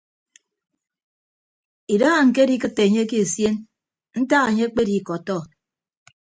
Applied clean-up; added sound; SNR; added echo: none; none; none; none.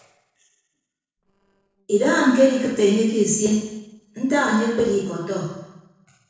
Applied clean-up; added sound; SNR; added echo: neural separator model SepFormer DNS4.